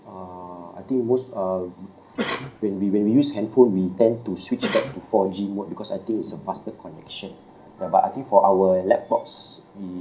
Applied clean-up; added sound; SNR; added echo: none; Cough; 10 dB; reverberation time 0.3 s.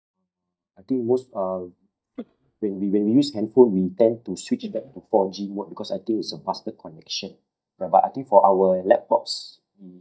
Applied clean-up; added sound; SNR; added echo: neural mask model DeepFilterNet 3.